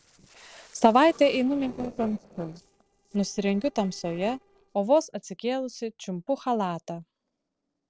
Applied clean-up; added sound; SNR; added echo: neural separator model SepFormer DNS4.